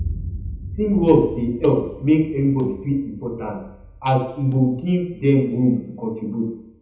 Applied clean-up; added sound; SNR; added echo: none; Boom; 14 dB; reverberation time 1.0 s.